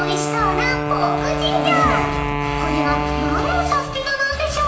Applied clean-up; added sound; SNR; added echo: none; Wind instrument, woodwind instrument; 2 dB; reverberation time 0.9 s.